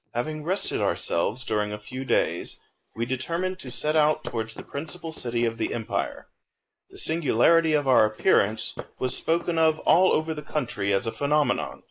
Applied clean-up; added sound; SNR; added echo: neural mask model Resemble Enhance denoiser.